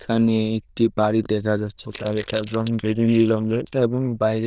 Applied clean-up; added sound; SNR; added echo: neural diffusion model UNIVERSE++.